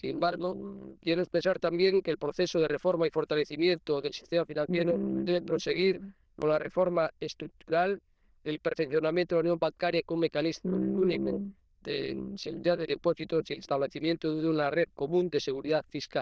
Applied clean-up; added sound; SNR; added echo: neural diffusion model UNIVERSE++.